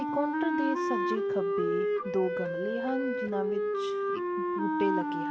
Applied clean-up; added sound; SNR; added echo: none; Wind instrument, woodwind instrument; -4 dB; reverberation time 2.5 s.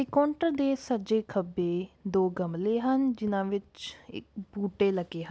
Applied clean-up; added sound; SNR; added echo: none; none; none; none.